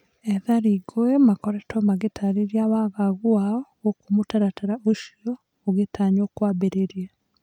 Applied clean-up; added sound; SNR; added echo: none; none; none; none.